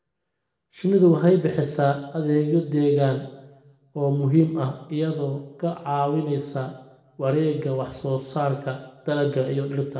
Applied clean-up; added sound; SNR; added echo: none; none; none; reverberation time 0.8 s.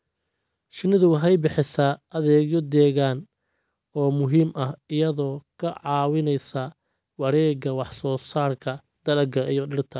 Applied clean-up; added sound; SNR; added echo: none; none; none; none.